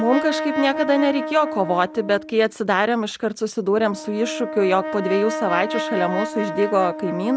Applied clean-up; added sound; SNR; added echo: none; Brass instrument; 7 dB; none.